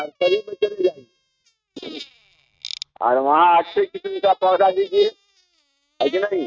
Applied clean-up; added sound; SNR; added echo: neural mask model RNNoise.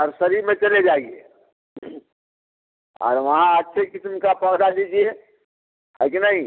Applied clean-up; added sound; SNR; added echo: none; none; none; none.